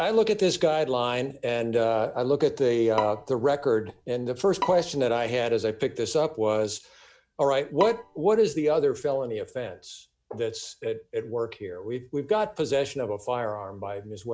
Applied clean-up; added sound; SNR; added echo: none; Bowed string instrument; 13 dB; none.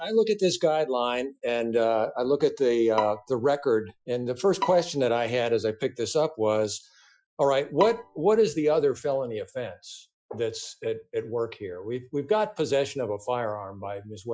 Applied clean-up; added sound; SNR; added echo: classical method Wiener filter.